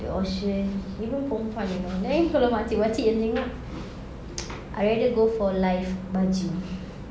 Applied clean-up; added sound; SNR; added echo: none; none; none; none.